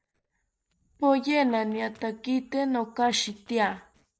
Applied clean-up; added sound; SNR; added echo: neural separator model SepFormer DNS4.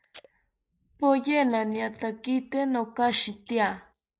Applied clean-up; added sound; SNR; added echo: neural mask model Resemble Enhance denoiser.